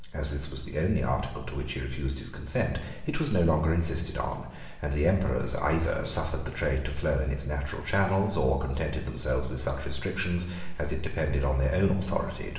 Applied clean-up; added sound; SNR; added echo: none; none; none; reverberation time 1.0 s.